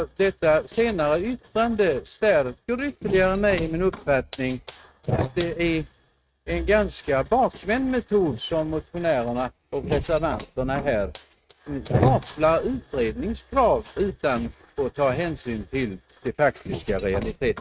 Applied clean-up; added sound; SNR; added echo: neural mask model RNNoise.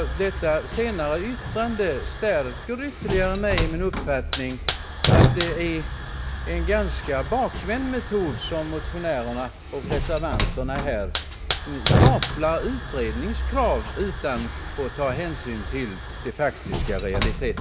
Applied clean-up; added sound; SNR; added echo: none; Hiss / Fire; -1 dB; none.